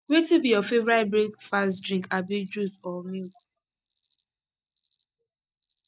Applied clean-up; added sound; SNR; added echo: neural mask model DeepFilterNet 3.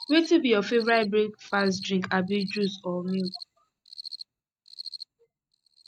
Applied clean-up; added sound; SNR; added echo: neural mask model RNNoise.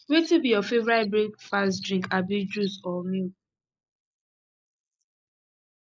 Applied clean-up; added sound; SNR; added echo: neural mask model Resemble Enhance denoiser.